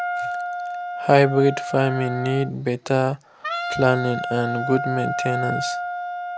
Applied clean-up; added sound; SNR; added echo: none; Wind instrument, woodwind instrument; 5 dB; none.